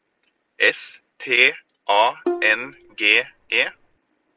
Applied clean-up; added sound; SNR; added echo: none; Bowed string instrument; 10 dB; none.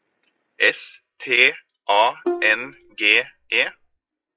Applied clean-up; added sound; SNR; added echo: classical method log-MMSE.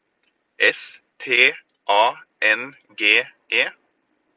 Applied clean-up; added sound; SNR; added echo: none; none; none; none.